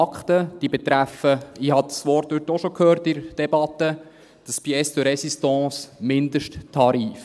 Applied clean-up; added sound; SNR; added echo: none; none; none; none.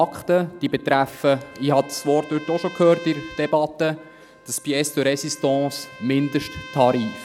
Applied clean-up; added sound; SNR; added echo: none; Trumpet; 20 dB; none.